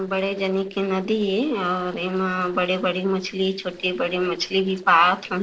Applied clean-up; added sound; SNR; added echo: neural separator model SepFormer DNS4.